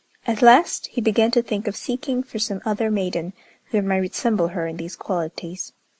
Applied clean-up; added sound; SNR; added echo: none; none; none; none.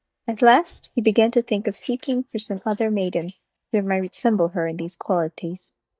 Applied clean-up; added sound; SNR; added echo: neural mask model DeepFilterNet 3.